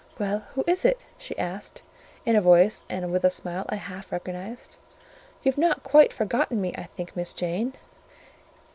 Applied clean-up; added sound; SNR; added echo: none; none; none; none.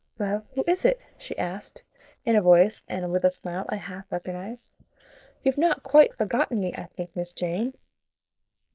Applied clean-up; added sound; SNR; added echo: neural mask model Resemble Enhance denoiser.